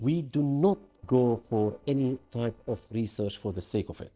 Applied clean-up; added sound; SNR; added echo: neural separator model SepFormer DNS4.